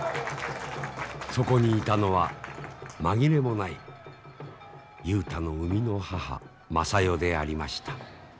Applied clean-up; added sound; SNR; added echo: none; none; none; none.